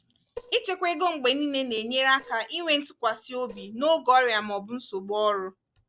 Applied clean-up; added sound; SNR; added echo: neural separator model SepFormer DNS4.